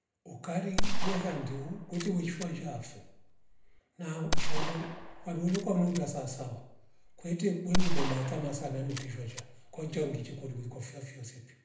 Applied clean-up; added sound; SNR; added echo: none; Gunshot, gunfire; -4 dB; reverberation time 0.7 s.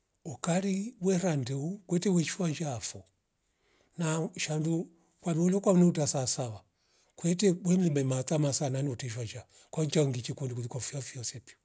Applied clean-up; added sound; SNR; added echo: none; none; none; none.